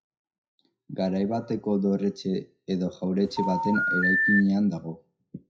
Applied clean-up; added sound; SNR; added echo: classical method WPE with log-MMSE.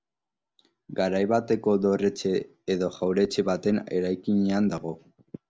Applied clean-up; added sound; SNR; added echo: none; none; none; none.